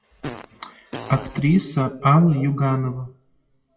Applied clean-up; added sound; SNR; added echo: classical method WPE with log-MMSE.